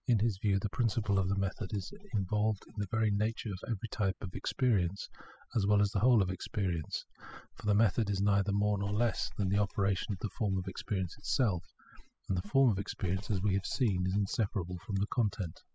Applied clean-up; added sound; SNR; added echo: classical method spectral subtraction.